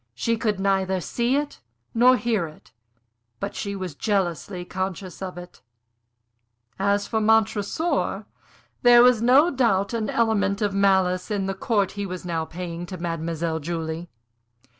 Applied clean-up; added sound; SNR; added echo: none; none; none; none.